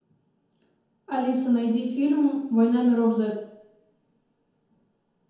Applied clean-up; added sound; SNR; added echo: none; none; none; reverberation time 0.9 s.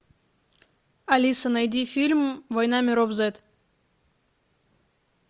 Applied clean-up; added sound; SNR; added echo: none; none; none; none.